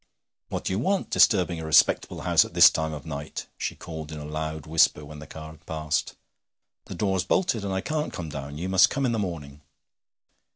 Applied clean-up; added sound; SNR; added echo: none; none; none; none.